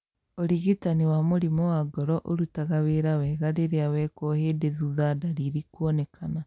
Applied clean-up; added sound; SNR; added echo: none; none; none; none.